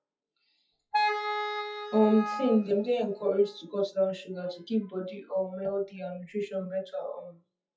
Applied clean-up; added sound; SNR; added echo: classical method WPE with log-MMSE.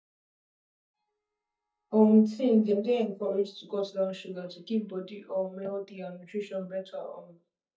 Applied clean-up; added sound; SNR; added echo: neural mask model DeepFilterNet 3.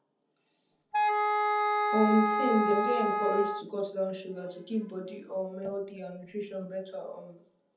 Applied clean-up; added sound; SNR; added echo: none; Wind instrument, woodwind instrument; -4 dB; reverberation time 0.7 s.